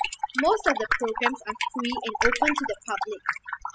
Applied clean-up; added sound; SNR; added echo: classical method spectral subtraction.